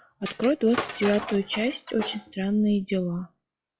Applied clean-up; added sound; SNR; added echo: classical method log-MMSE.